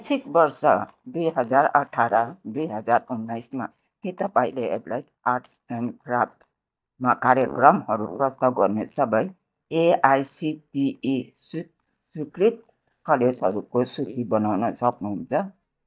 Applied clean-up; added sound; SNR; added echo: neural mask model DeepFilterNet 3.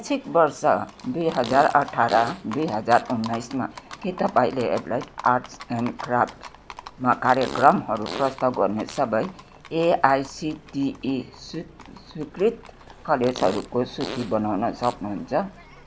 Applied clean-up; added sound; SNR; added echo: none; Livestock, farm animals, working animals + Fart; 15 dB; none.